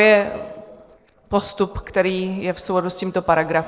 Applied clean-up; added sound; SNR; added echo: neural separator model SepFormer DNS4.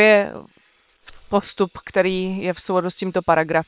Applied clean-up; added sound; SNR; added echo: neural separator model SepFormer WHAM!.